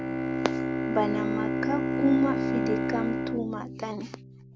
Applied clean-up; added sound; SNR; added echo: none; Bowed string instrument; -2 dB; none.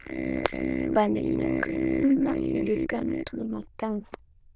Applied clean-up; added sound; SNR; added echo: neural diffusion model UNIVERSE++.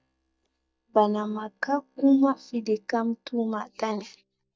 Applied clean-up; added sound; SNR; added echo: neural mask model DeepFilterNet 3.